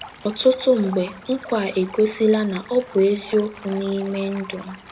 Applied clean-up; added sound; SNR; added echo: none; Stream; 19 dB; reverberation time 1.3 s.